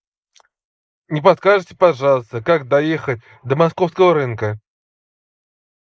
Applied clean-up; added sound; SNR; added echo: neural mask model Resemble Enhance denoiser.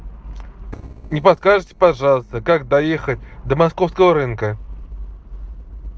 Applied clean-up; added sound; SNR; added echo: neural separator model SepFormer DNS4.